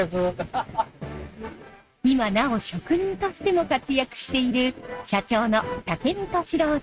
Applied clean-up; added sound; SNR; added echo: neural mask model RNNoise.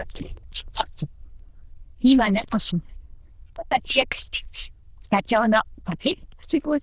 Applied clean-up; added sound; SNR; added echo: neural diffusion model UNIVERSE++.